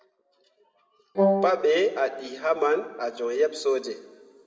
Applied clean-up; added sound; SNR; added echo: none; Wind instrument, woodwind instrument; -3 dB; reverberation time 1.3 s.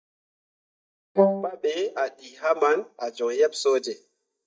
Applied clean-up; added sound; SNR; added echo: neural mask model DeepFilterNet 3.